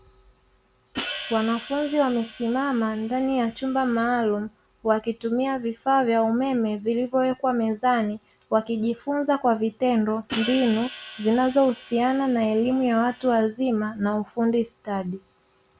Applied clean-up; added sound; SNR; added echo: none; Hi-hat; 11 dB; none.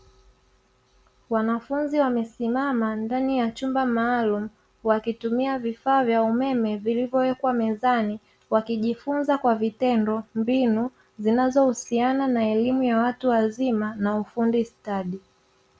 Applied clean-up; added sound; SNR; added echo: none; none; none; none.